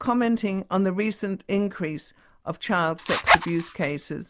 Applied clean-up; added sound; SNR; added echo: none; Zipper (clothing); -2 dB; none.